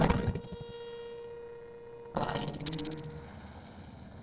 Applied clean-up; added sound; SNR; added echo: neural separator model SepFormer DNS4.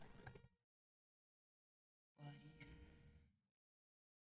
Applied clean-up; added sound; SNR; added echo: neural mask model DeepFilterNet 3.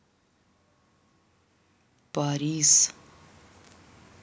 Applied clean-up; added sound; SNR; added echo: none; none; none; none.